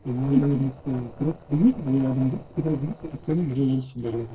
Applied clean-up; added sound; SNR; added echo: neural separator model SepFormer DNS4.